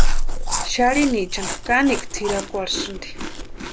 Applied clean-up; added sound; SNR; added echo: none; Chewing, mastication; -2 dB; none.